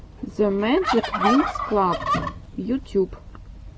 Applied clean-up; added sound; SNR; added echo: none; Fowl; 3 dB; none.